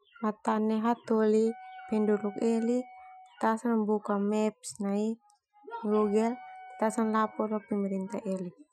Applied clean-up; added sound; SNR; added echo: classical method Wiener filter.